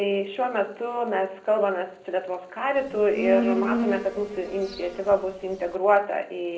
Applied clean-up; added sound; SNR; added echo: none; Insect; 5 dB; reverberation time 0.5 s.